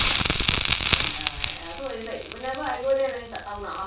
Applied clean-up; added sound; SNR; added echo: none; Crackle; -3 dB; reverberation time 0.3 s.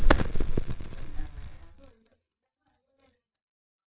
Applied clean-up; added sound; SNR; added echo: neural mask model DeepFilterNet 3.